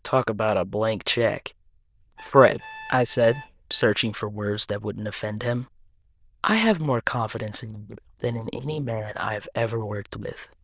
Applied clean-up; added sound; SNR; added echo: neural diffusion model UNIVERSE++.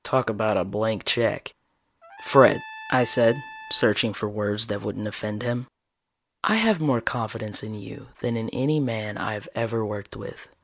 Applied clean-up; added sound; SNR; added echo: none; Trumpet; 16 dB; none.